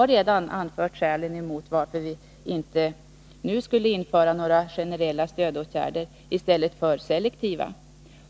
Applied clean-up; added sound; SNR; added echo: none; none; none; none.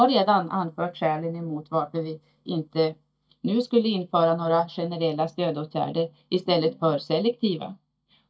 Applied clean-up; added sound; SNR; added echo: neural mask model DeepFilterNet 3.